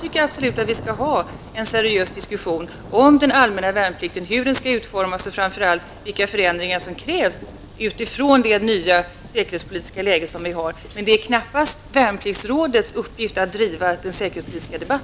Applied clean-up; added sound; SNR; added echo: none; Thunder; 19 dB; none.